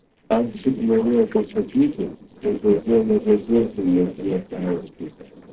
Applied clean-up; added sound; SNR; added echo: neural separator model SepFormer DNS4.